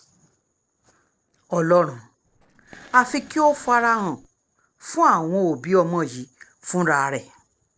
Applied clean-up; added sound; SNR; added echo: neural separator model SepFormer DNS4.